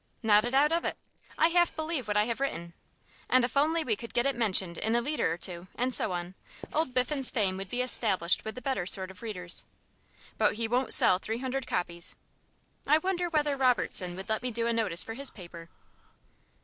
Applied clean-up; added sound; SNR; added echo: neural separator model SepFormer DNS4.